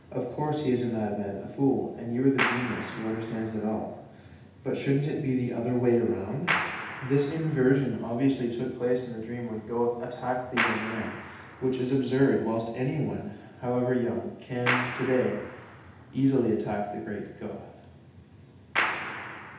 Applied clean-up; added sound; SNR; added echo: none; Clapping; 9 dB; reverberation time 0.8 s.